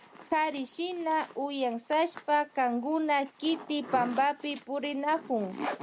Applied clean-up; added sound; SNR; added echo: none; Zipper (clothing); 14 dB; none.